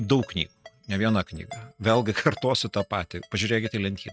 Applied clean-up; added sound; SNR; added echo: neural mask model RNNoise.